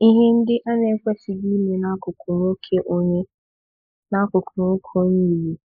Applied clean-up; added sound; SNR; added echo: neural mask model Resemble Enhance denoiser.